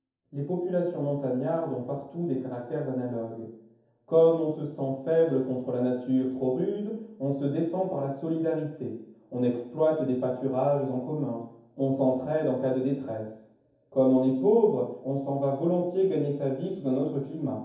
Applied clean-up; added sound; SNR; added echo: none; none; none; reverberation time 0.7 s.